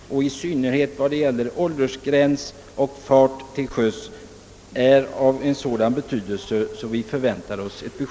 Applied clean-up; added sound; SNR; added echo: none; none; none; none.